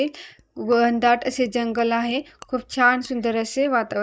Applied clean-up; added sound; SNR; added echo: neural mask model DeepFilterNet 3.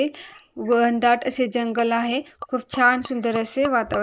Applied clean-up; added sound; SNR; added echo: neural mask model Resemble Enhance denoiser.